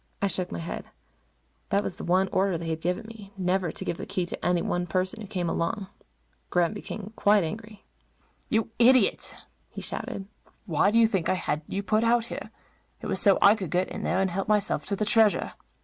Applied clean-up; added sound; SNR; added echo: none; none; none; none.